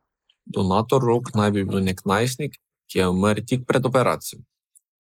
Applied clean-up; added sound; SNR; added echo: neural mask model Resemble Enhance denoiser.